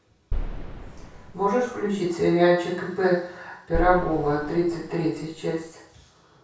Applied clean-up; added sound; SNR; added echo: none; Boom; 8 dB; reverberation time 0.6 s.